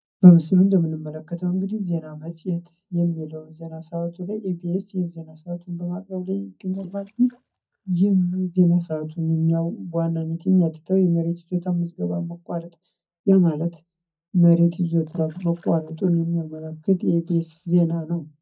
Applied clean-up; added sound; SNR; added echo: neural mask model DeepFilterNet 3.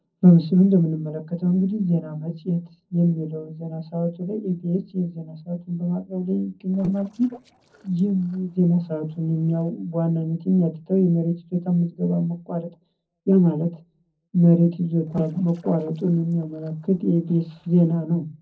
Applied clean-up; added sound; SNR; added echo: neural separator model SepFormer DNS4.